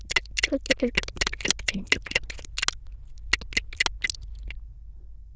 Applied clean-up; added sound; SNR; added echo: neural diffusion model UNIVERSE++.